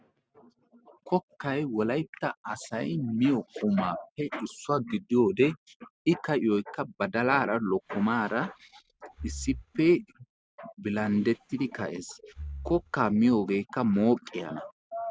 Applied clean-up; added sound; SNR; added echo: neural mask model RNNoise.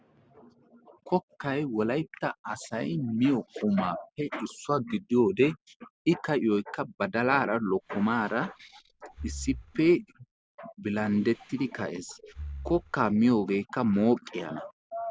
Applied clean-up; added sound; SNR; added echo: none; Breathing; 16 dB; none.